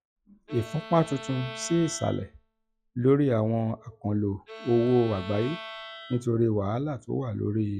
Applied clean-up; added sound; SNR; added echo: classical method log-MMSE.